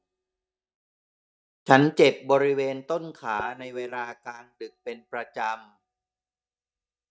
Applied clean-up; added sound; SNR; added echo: neural mask model DeepFilterNet 3.